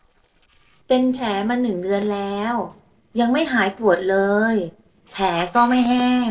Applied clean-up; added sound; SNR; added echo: neural separator model SepFormer DNS4.